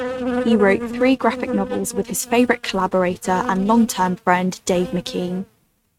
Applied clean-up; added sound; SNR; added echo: neural mask model RNNoise.